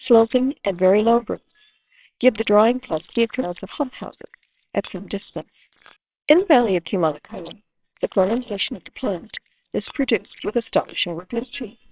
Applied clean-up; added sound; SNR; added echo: neural separator model SepFormer WHAMR!.